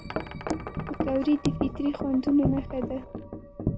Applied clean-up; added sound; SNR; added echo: none; Wind chime; 4 dB; none.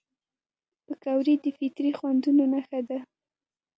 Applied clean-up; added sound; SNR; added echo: none; none; none; none.